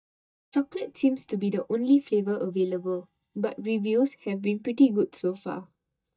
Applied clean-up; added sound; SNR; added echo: neural mask model DeepFilterNet 3.